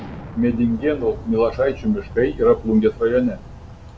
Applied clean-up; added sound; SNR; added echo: none; Explosion; 15 dB; none.